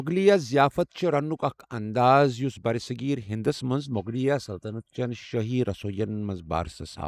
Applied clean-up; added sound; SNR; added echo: neural mask model Resemble Enhance denoiser.